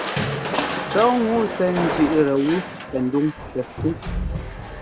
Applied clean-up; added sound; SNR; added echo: none; Crushing; 5 dB; none.